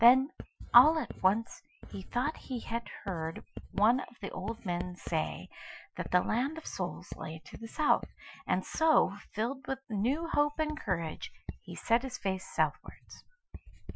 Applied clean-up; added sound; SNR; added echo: classical method Wiener filter.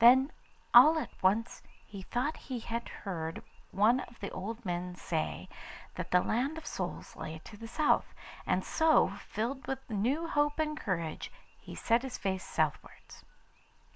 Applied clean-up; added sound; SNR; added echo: none; none; none; none.